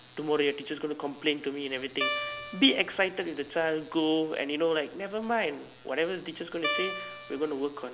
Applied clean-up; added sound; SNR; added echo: none; Guitar; 4 dB; none.